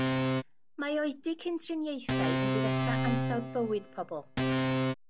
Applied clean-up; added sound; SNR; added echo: none; Organ; -4 dB; none.